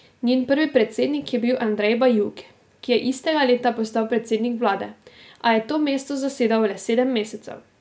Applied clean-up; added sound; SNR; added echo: none; none; none; none.